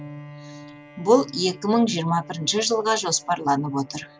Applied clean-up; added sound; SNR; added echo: none; Bowed string instrument; 20 dB; none.